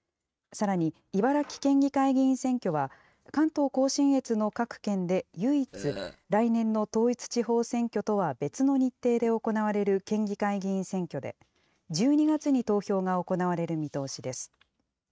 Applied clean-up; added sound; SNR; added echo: neural mask model RNNoise.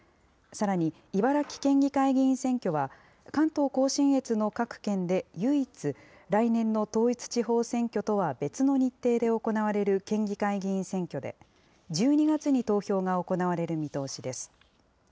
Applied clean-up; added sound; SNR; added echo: none; none; none; none.